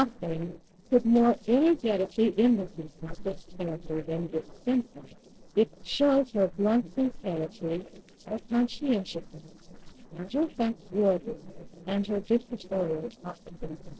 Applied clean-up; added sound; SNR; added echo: neural separator model SepFormer DNS4.